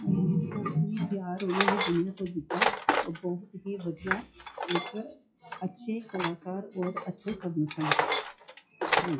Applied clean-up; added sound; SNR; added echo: classical method WPE with log-MMSE.